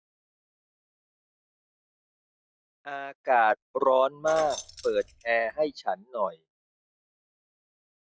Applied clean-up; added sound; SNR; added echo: classical method log-MMSE.